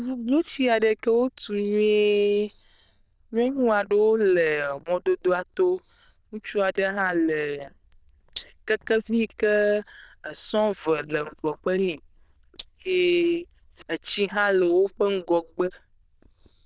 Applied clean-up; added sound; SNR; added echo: neural diffusion model UNIVERSE++.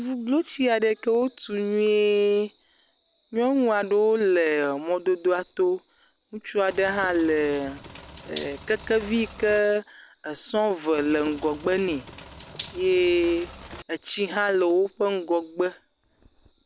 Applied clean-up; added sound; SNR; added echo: none; Bathtub (filling or washing); 17 dB; none.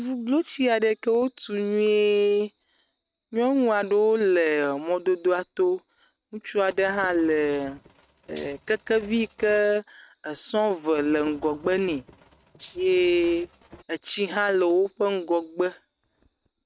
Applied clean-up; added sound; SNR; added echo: neural mask model RNNoise.